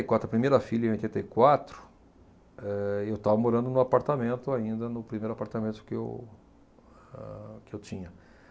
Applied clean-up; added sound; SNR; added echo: none; none; none; none.